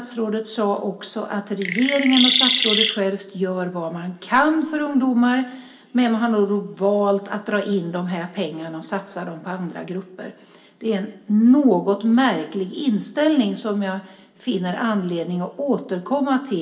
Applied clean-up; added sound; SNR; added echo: none; Chirp, tweet; -2 dB; reverberation time 0.8 s.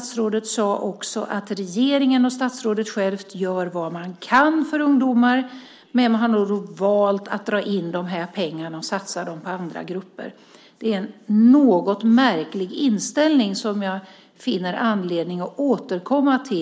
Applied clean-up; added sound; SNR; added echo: none; none; none; none.